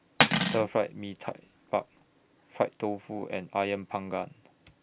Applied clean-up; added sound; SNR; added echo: none; Cutlery, silverware; -2 dB; none.